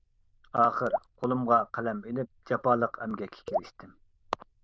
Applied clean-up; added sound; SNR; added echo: neural diffusion model UNIVERSE++.